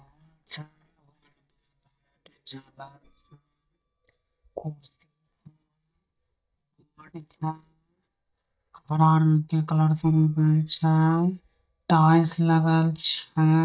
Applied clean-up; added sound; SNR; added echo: neural mask model DeepFilterNet 3.